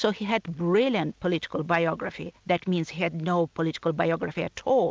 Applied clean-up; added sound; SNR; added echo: none; none; none; none.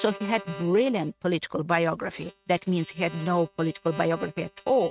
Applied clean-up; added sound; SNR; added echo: neural mask model RNNoise.